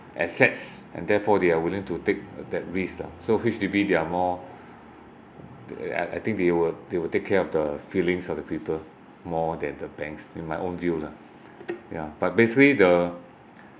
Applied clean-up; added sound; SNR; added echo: none; none; none; none.